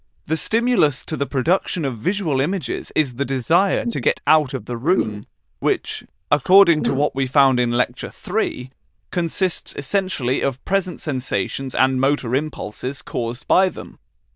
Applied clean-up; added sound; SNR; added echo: neural diffusion model UNIVERSE++.